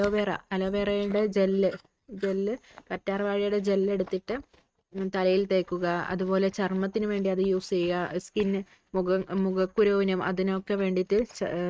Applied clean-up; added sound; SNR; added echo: neural mask model RNNoise.